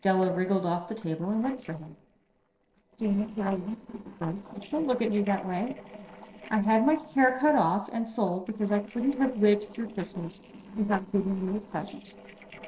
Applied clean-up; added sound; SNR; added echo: neural separator model SepFormer DNS4.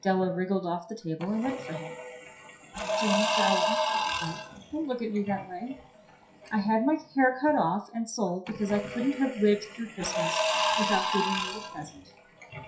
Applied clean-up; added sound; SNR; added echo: classical method WPE with log-MMSE.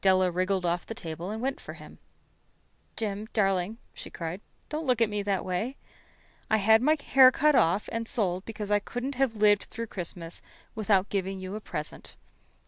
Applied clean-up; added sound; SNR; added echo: none; none; none; none.